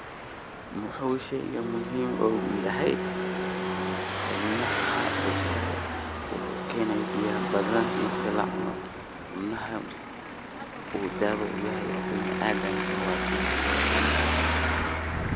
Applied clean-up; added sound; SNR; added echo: none; Traffic noise, roadway noise + Bowed string instrument; -2 dB; none.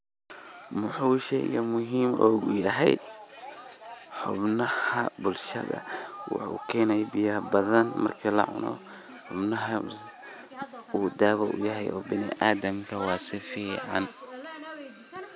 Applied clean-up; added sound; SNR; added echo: none; none; none; none.